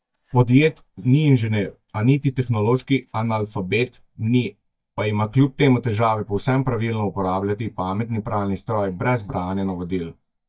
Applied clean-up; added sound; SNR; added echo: neural mask model DeepFilterNet 3.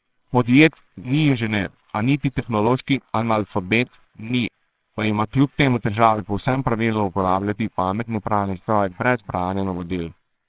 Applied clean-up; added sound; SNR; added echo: neural separator model SepFormer WHAMR!.